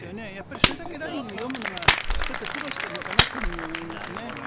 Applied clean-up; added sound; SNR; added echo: none; Clapping; -4 dB; none.